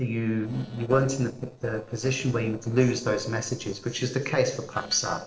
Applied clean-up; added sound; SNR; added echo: neural separator model SepFormer DNS4.